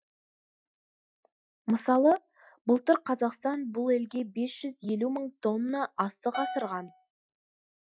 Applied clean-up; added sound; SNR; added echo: classical method Wiener filter.